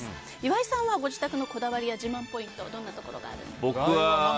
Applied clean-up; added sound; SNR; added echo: none; none; none; none.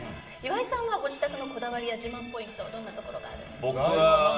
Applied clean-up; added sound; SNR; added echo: none; none; none; reverberation time 0.9 s.